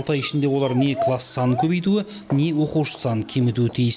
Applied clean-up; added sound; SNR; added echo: none; Dog; 12 dB; none.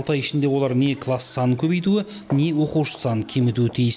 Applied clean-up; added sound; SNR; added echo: none; none; none; none.